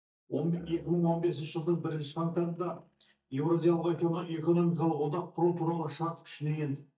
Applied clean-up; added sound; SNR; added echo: neural mask model DeepFilterNet 3.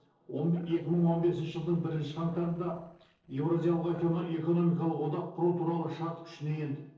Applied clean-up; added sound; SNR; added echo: neural separator model SepFormer DNS4.